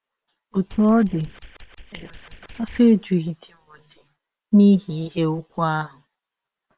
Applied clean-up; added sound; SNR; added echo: neural separator model SepFormer WHAM!.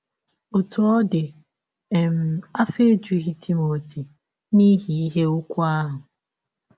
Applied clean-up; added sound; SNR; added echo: none; none; none; none.